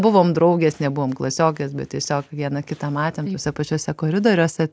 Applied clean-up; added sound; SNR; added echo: none; none; none; none.